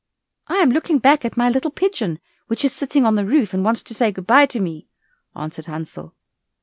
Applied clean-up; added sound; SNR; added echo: none; none; none; none.